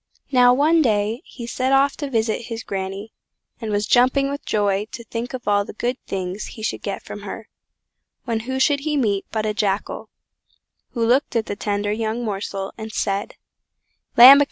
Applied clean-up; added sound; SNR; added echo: none; none; none; none.